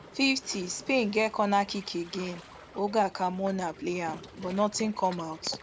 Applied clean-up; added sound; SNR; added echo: none; Waves, surf; 18 dB; none.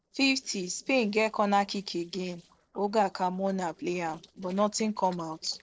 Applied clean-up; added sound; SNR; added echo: neural separator model SepFormer DNS4.